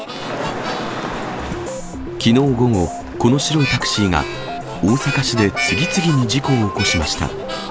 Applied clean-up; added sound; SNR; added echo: none; Harmonica; 10 dB; none.